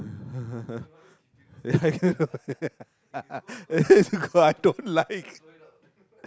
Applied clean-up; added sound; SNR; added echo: none; none; none; none.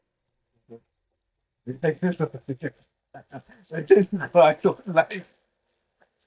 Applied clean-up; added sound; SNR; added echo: neural mask model DeepFilterNet 3.